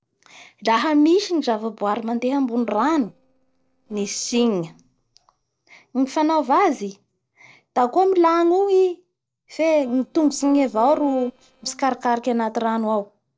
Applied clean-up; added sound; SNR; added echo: neural separator model SepFormer DNS4.